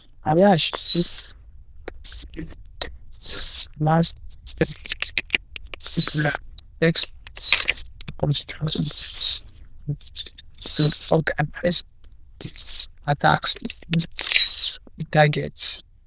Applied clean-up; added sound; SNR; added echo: neural diffusion model UNIVERSE++.